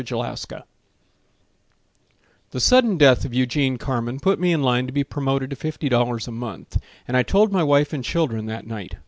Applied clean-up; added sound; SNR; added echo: none; none; none; none.